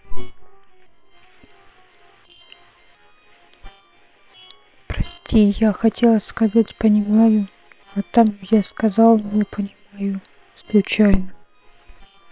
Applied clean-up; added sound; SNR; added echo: neural separator model SepFormer WHAM!.